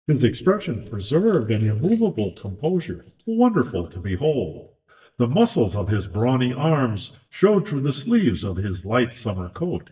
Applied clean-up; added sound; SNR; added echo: neural mask model DeepFilterNet 3.